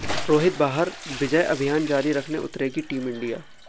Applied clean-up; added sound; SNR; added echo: none; Bathtub (filling or washing) / Splash, splatter; 13 dB; none.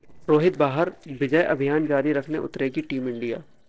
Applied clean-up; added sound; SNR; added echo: neural separator model SepFormer DNS4.